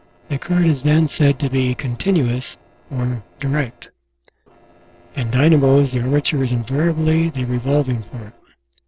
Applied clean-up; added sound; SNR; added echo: neural separator model SepFormer DNS4.